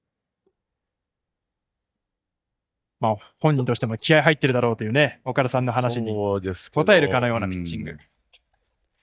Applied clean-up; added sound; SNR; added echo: neural mask model DeepFilterNet 3.